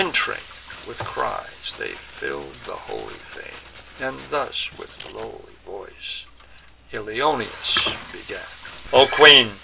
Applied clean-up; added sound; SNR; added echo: none; Frying (food) + Scissors; 17 dB; none.